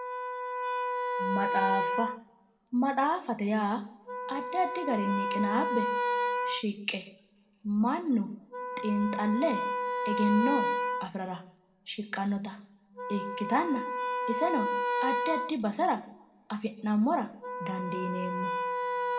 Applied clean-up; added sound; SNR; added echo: none; Wind instrument, woodwind instrument; 2 dB; reverberation time 0.6 s.